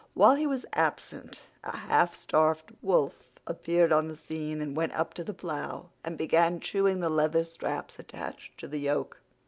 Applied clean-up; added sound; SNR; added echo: none; none; none; none.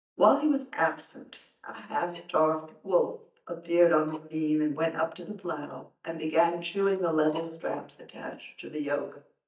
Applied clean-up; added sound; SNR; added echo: neural mask model DeepFilterNet 3.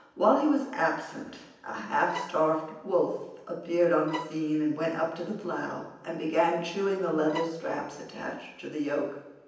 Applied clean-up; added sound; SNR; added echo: none; Bowed string instrument; 11 dB; reverberation time 0.9 s.